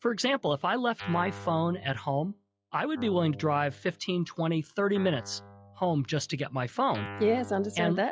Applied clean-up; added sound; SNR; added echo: classical method log-MMSE.